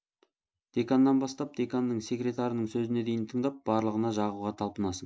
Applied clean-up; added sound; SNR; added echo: none; none; none; none.